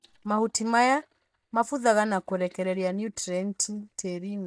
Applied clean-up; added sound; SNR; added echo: neural mask model DeepFilterNet 3.